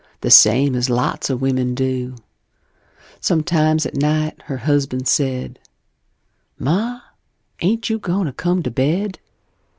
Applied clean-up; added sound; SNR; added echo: none; none; none; none.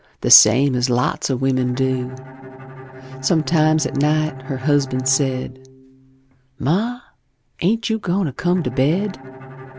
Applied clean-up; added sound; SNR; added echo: none; Bowed string instrument; 16 dB; none.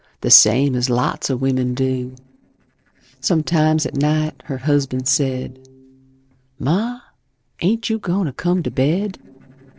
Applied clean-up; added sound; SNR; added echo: neural separator model SepFormer DNS4.